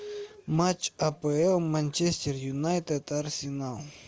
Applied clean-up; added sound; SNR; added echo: none; none; none; none.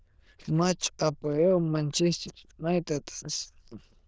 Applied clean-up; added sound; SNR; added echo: neural diffusion model UNIVERSE++.